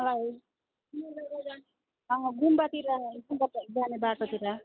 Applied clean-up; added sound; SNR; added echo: none; none; none; none.